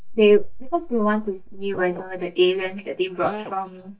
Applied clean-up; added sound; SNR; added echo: neural mask model DeepFilterNet 3.